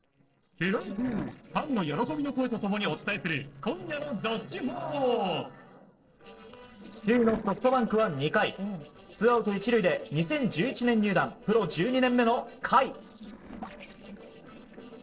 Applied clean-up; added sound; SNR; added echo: neural separator model SepFormer DNS4.